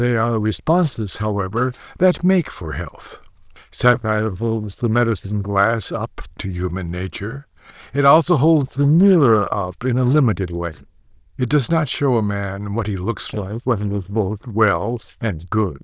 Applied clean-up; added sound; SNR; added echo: neural diffusion model UNIVERSE++.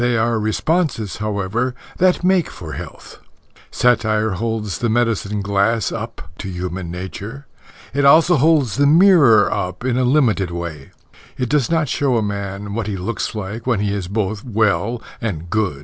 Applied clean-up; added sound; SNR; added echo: none; none; none; none.